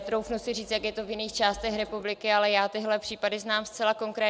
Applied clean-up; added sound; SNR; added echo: none; none; none; none.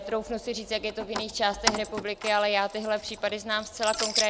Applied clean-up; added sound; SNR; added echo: none; Keys jangling; 6 dB; none.